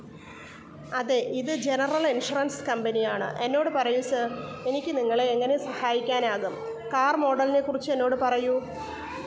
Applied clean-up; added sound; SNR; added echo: none; none; none; none.